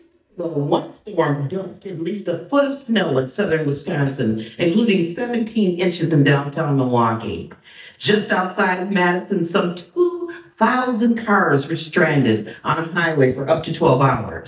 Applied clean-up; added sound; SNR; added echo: neural mask model DeepFilterNet 3.